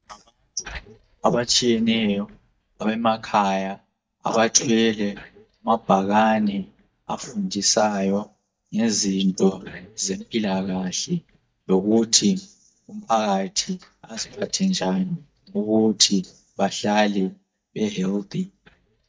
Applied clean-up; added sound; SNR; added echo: neural mask model DeepFilterNet 3.